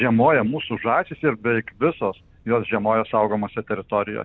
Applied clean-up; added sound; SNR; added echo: none; none; none; none.